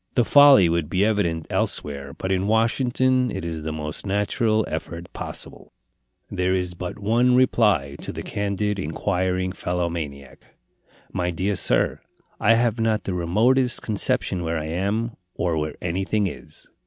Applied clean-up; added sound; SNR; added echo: none; none; none; none.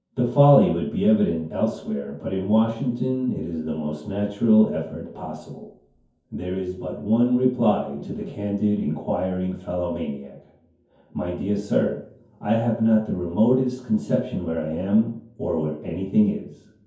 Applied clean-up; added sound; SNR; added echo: none; none; none; reverberation time 0.6 s.